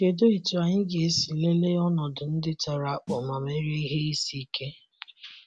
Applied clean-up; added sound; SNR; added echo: none; Snare drum; 17 dB; none.